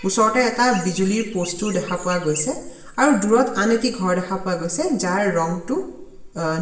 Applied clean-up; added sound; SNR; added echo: none; Chirp, tweet; 16 dB; reverberation time 0.8 s.